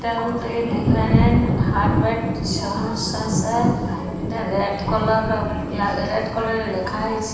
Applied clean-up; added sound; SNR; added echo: none; Thunder; -1 dB; reverberation time 1.1 s.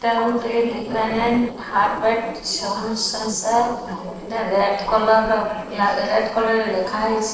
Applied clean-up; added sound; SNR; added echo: neural separator model SepFormer DNS4.